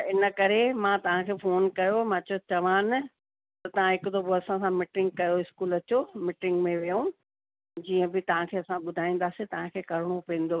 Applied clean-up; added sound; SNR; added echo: none; none; none; none.